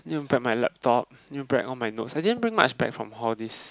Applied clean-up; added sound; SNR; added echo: none; none; none; none.